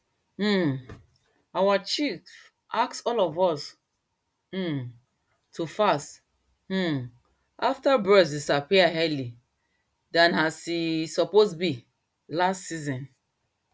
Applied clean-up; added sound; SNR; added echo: none; none; none; none.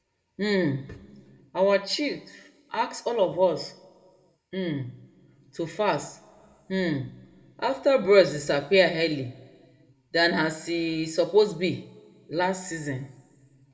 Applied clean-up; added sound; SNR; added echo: none; none; none; reverberation time 1.4 s.